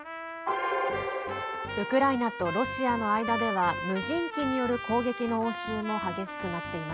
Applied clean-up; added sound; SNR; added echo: none; Trumpet; 7 dB; none.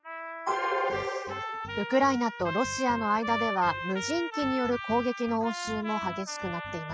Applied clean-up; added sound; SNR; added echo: classical method spectral subtraction.